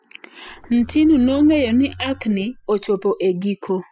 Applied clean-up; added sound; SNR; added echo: classical method Wiener filter.